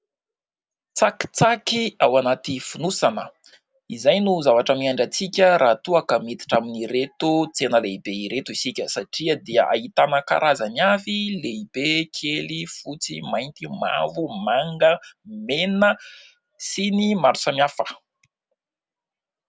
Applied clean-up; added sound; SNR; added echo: none; none; none; none.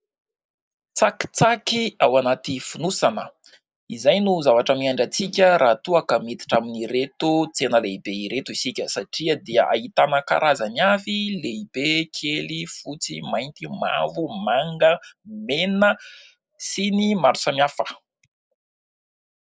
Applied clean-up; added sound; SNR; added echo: neural mask model Resemble Enhance denoiser.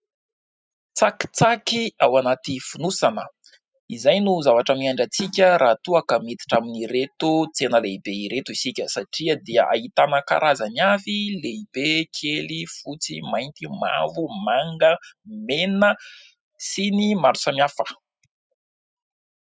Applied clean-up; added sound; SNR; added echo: classical method spectral subtraction.